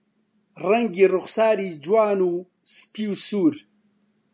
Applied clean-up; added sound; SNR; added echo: none; none; none; none.